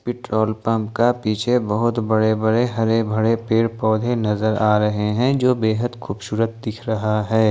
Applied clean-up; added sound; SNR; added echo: none; none; none; none.